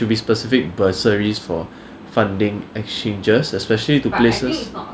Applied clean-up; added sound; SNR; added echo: none; none; none; none.